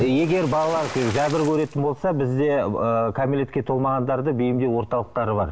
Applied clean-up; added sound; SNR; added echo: none; Splash, splatter; 17 dB; none.